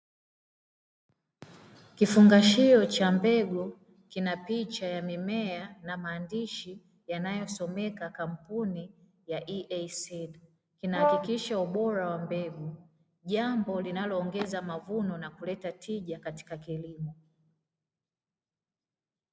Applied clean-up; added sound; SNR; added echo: none; Brass instrument; -1 dB; none.